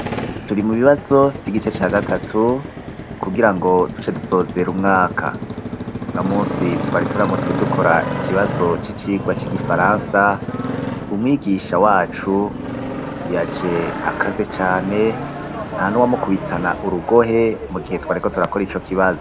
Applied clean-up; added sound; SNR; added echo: none; Motorcycle; 7 dB; none.